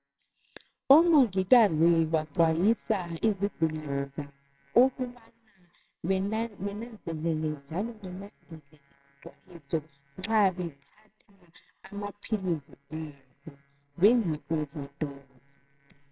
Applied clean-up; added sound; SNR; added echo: neural separator model SepFormer WHAMR!.